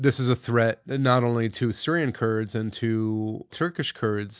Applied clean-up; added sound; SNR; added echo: none; none; none; none.